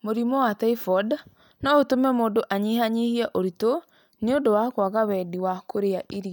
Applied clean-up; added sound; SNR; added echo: none; none; none; none.